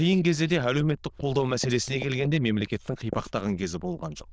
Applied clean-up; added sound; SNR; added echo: neural diffusion model UNIVERSE++.